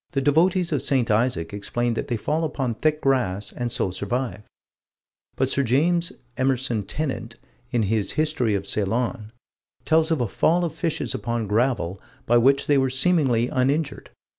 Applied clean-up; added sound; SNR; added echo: none; none; none; none.